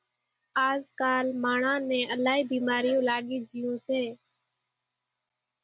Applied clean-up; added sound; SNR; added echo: none; none; none; none.